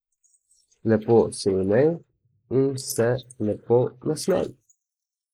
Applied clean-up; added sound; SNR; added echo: neural mask model Resemble Enhance denoiser.